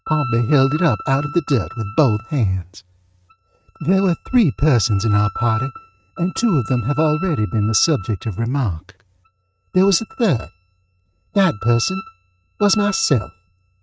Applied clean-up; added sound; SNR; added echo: neural mask model RNNoise.